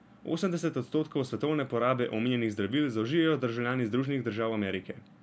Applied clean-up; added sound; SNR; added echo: none; none; none; none.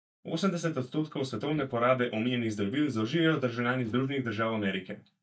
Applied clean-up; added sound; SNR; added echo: neural mask model DeepFilterNet 3.